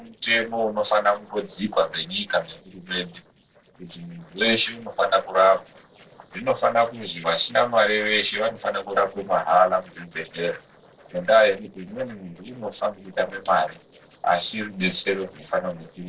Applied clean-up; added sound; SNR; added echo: neural separator model SepFormer DNS4.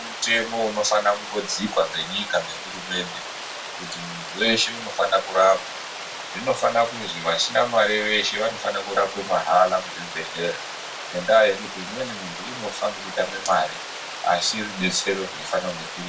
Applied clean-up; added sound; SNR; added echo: none; Water; 10 dB; reverberation time 0.2 s.